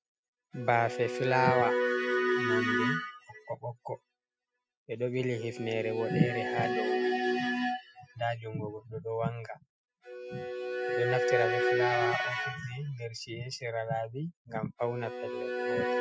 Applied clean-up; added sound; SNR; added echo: classical method Wiener filter.